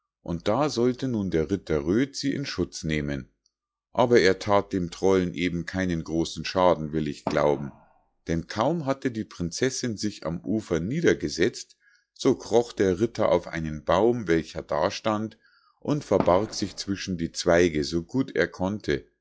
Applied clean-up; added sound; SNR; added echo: classical method log-MMSE.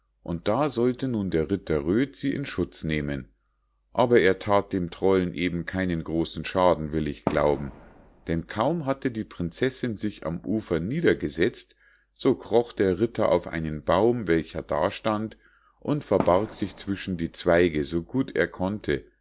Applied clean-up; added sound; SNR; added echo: none; Fireworks; 10 dB; none.